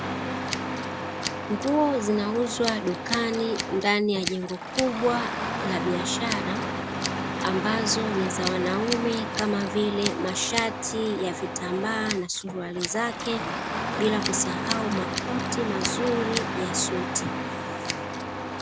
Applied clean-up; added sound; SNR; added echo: none; Scissors + Engine starting; 2 dB; none.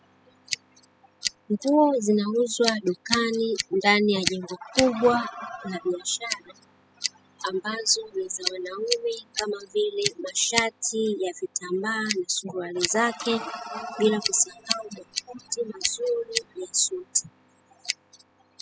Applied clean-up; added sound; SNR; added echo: classical method spectral subtraction.